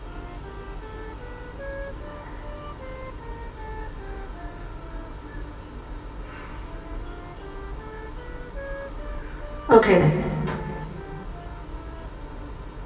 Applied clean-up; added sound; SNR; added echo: none; Wind instrument, woodwind instrument; 15 dB; reverberation time 2.4 s.